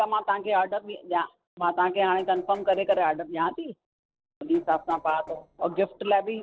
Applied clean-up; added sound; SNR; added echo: neural separator model SepFormer DNS4.